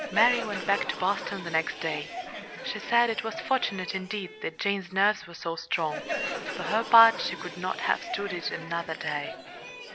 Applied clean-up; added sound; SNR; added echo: none; Crowd; 9 dB; none.